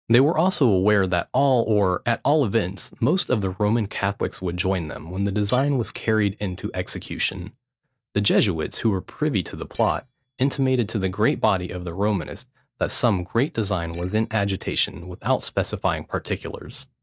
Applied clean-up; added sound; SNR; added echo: neural mask model DeepFilterNet 3.